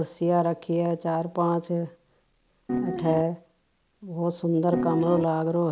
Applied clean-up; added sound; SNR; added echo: none; Piano; 2 dB; none.